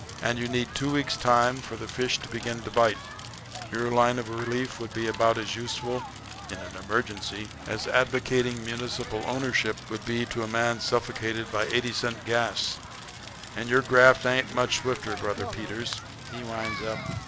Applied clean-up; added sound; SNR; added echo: none; Crackle; 11 dB; none.